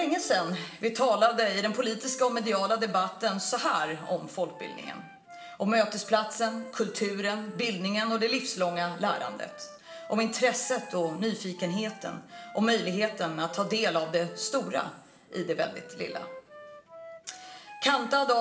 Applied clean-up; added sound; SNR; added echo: none; Wind instrument, woodwind instrument; 18 dB; reverberation time 2.0 s.